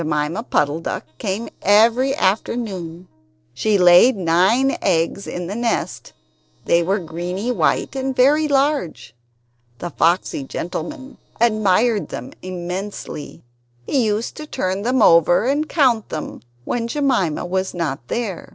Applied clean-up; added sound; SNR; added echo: neural separator model SepFormer DNS4.